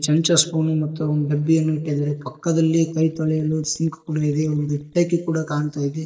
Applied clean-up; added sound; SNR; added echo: neural mask model DeepFilterNet 3.